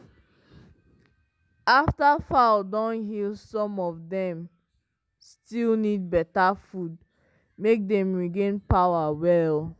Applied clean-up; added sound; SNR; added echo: none; none; none; none.